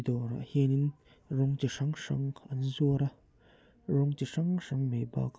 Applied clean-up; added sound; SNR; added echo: none; none; none; none.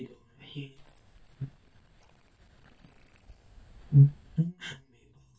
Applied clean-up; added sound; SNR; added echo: neural mask model DeepFilterNet 3.